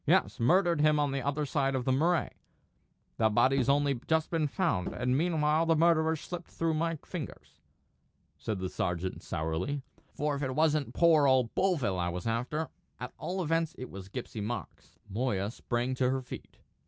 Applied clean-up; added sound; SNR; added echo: none; Bowed string instrument; 15 dB; none.